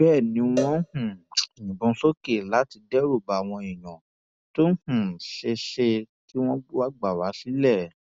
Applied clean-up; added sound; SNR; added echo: none; Cowbell; 12 dB; none.